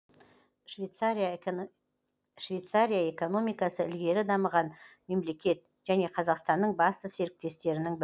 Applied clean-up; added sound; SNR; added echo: none; none; none; none.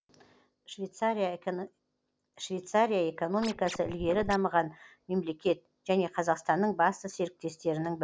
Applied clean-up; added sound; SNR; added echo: none; Scratching (performance technique); 10 dB; none.